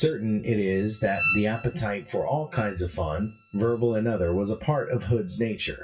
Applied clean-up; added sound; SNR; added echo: classical method WPE with log-MMSE.